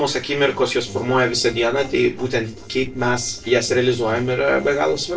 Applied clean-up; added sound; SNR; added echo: neural separator model SepFormer DNS4.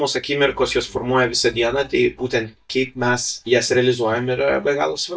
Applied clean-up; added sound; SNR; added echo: neural mask model DeepFilterNet 3.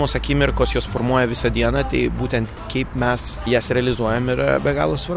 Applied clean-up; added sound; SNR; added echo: none; none; none; none.